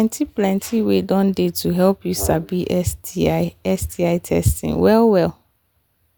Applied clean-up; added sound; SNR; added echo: none; Brass instrument; 19 dB; none.